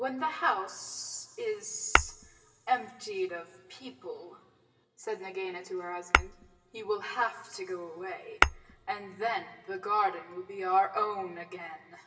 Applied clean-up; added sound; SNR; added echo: none; Tap / Glass; -2 dB; reverberation time 2.0 s.